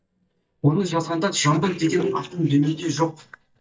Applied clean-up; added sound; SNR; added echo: neural mask model DeepFilterNet 3.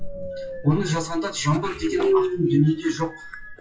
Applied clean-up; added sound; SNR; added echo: classical method WPE with log-MMSE.